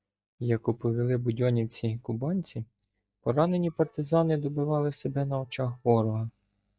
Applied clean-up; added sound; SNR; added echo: neural mask model DeepFilterNet 3.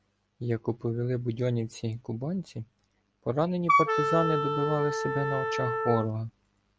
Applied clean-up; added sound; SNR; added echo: none; Wind instrument, woodwind instrument; -2 dB; none.